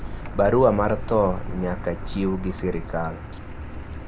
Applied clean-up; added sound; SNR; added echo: none; Car; 7 dB; none.